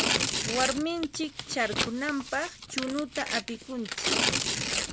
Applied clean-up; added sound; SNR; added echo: none; Tearing; -2 dB; none.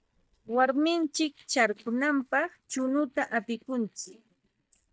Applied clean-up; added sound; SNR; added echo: neural mask model DeepFilterNet 3.